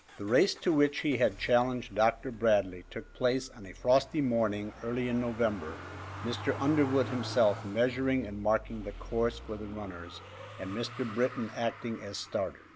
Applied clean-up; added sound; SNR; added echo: none; Motor vehicle (road); 14 dB; none.